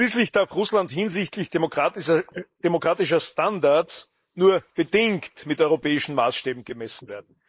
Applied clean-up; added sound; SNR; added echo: neural mask model Resemble Enhance denoiser.